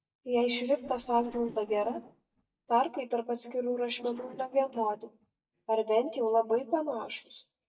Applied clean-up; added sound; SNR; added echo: neural mask model DeepFilterNet 3.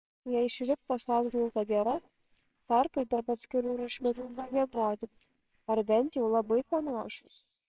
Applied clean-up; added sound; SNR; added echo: neural separator model SepFormer WHAMR!.